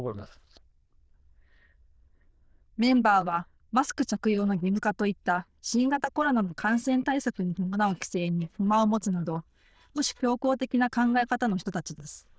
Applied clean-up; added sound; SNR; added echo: neural diffusion model UNIVERSE++.